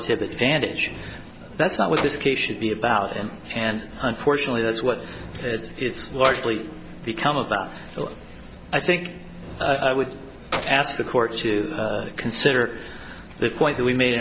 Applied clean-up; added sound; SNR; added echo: none; Keys jangling; 15 dB; none.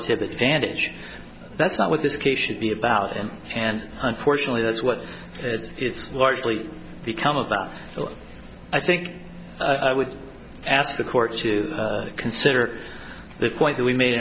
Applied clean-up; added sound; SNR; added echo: none; none; none; none.